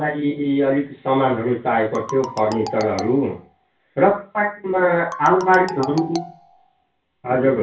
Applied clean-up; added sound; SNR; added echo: none; Marimba, xylophone; 13 dB; reverberation time 0.3 s.